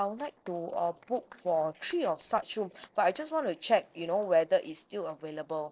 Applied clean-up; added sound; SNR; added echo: neural separator model SepFormer DNS4.